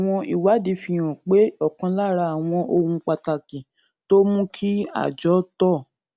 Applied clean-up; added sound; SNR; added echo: none; none; none; none.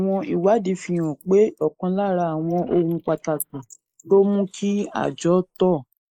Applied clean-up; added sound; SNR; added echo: neural mask model Resemble Enhance denoiser.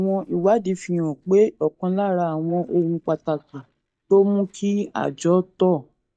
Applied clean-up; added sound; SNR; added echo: neural mask model DeepFilterNet 3.